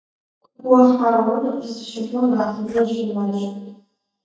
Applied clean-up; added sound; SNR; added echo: neural mask model DeepFilterNet 3.